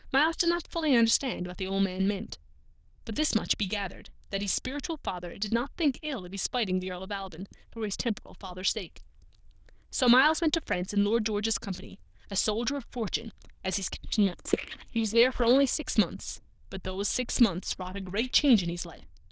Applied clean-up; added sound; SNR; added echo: neural diffusion model UNIVERSE++.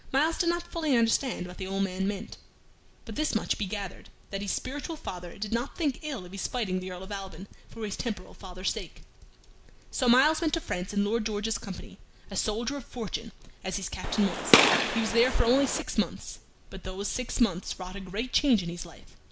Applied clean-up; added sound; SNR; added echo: none; Gunshot, gunfire; -4 dB; none.